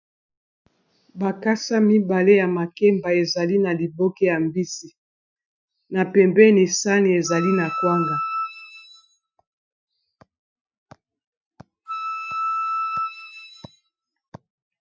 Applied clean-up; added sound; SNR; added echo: classical method Wiener filter.